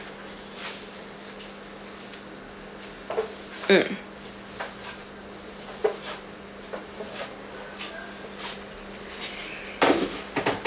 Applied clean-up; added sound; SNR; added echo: none; none; none; none.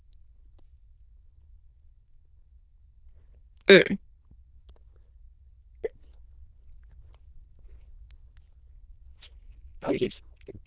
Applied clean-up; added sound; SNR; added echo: neural diffusion model UNIVERSE++.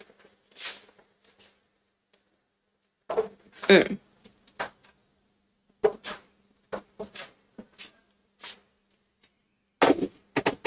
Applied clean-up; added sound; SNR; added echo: neural mask model RNNoise.